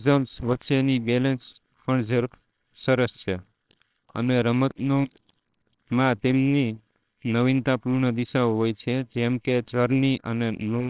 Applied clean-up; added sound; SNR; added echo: neural separator model SepFormer WHAMR!.